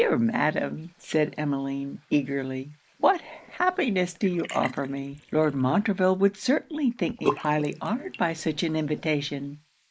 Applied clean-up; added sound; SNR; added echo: neural mask model Resemble Enhance denoiser.